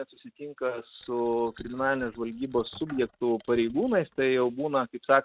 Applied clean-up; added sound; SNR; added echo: neural mask model RNNoise.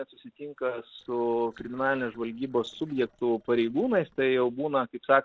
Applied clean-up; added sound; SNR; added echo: neural separator model SepFormer DNS4.